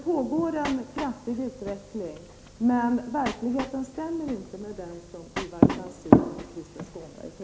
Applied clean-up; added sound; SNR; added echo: none; Train; 14 dB; none.